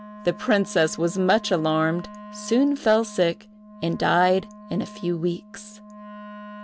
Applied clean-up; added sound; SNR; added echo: none; Wind instrument, woodwind instrument; 17 dB; none.